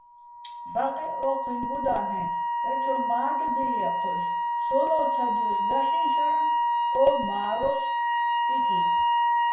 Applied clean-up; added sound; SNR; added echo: none; Wind instrument, woodwind instrument; -5 dB; reverberation time 0.1 s.